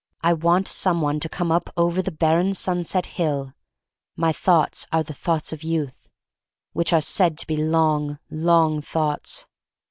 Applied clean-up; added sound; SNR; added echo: none; none; none; none.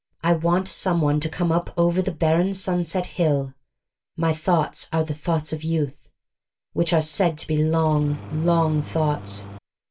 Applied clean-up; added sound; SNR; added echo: none; Engine starting; 15 dB; reverberation time 0.2 s.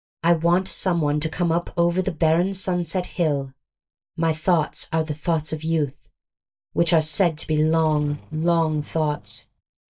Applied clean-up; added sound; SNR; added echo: neural mask model DeepFilterNet 3.